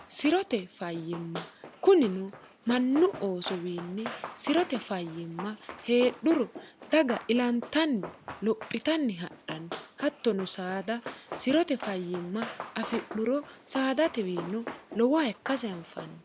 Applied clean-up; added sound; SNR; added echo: none; Run; 14 dB; none.